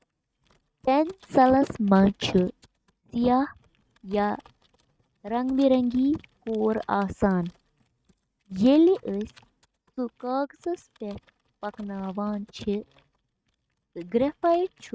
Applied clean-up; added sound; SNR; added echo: neural mask model RNNoise.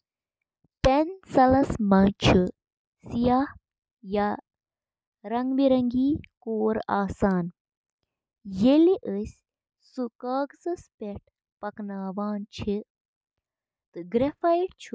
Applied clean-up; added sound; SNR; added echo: none; none; none; none.